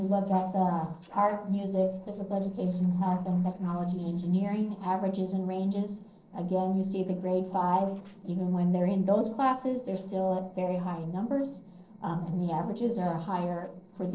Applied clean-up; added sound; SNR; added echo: neural separator model SepFormer DNS4.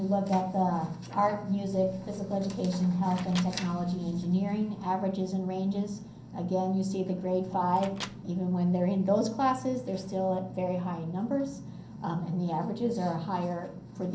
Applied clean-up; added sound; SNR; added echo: none; Microwave oven; 19 dB; reverberation time 0.6 s.